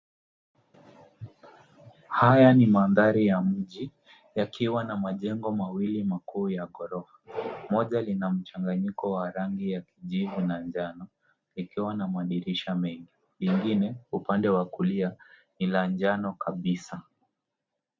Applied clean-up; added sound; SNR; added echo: none; none; none; none.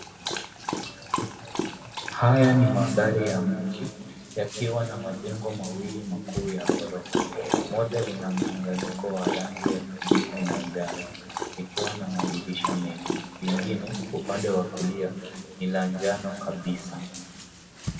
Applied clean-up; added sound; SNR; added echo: none; Dog; 5 dB; reverberation time 1.9 s.